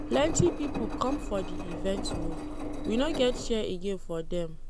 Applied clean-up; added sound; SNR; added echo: none; Engine; 3 dB; none.